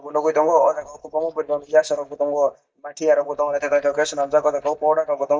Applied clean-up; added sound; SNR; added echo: neural mask model DeepFilterNet 3.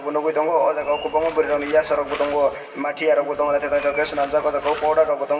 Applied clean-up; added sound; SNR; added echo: none; Tools; 17 dB; reverberation time 2.1 s.